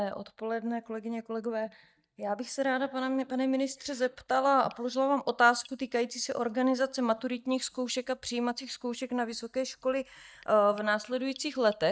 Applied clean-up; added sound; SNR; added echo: neural mask model DeepFilterNet 3.